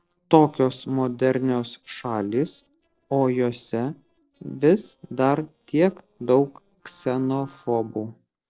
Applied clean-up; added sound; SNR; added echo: neural separator model SepFormer DNS4.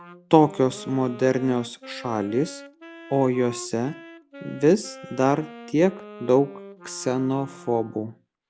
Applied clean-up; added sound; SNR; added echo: none; Wind instrument, woodwind instrument; 18 dB; none.